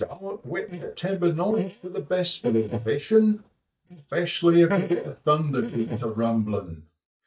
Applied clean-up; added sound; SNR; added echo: neural mask model DeepFilterNet 3.